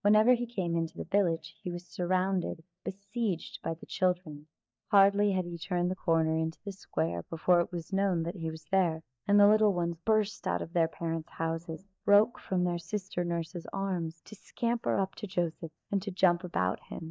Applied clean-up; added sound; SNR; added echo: neural mask model DeepFilterNet 3.